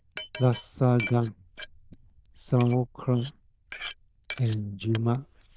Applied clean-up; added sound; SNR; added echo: neural diffusion model UNIVERSE++.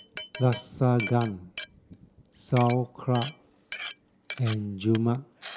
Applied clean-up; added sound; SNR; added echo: none; Glass; 14 dB; none.